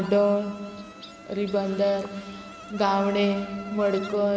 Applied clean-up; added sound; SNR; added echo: none; Insect; 17 dB; none.